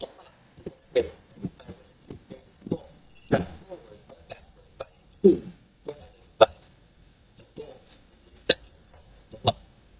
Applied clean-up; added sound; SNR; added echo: neural mask model DeepFilterNet 3.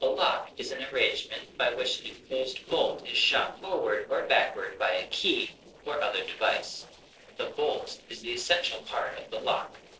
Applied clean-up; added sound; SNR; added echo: neural separator model SepFormer DNS4.